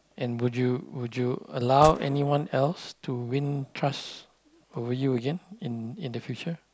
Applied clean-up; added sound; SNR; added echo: none; Gunshot, gunfire; 15 dB; none.